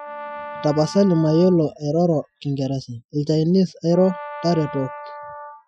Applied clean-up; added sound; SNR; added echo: classical method Wiener filter.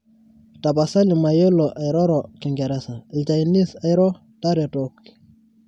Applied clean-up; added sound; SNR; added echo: none; none; none; none.